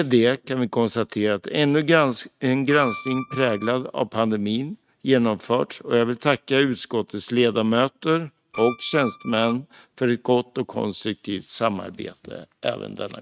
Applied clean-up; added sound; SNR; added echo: neural mask model RNNoise.